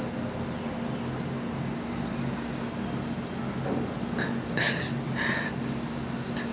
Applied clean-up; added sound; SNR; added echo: none; none; none; none.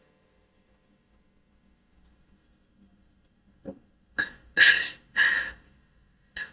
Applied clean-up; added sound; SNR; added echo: neural mask model DeepFilterNet 3.